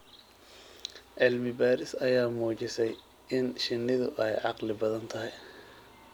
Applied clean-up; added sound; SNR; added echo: none; none; none; none.